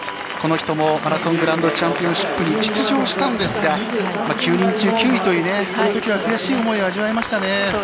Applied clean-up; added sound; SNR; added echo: none; Cricket + Squeak; 19 dB; none.